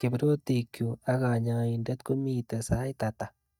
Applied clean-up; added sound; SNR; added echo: neural mask model DeepFilterNet 3.